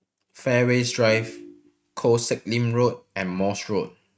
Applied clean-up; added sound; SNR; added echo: neural mask model RNNoise.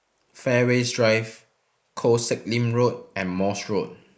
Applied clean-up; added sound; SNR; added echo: neural mask model Resemble Enhance denoiser.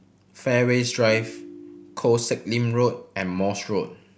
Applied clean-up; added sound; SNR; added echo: none; Ringtone; 17 dB; none.